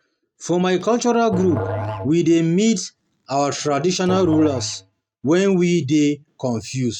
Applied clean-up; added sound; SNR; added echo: neural mask model RNNoise.